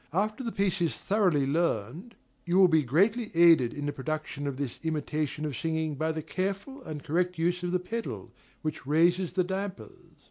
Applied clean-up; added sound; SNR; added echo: none; none; none; none.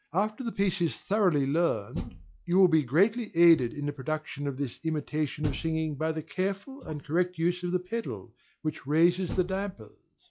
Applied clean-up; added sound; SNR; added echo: classical method log-MMSE.